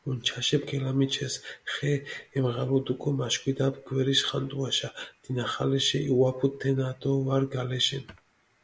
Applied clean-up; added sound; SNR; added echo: none; none; none; none.